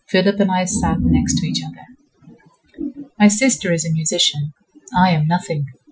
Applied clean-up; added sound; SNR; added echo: classical method Wiener filter.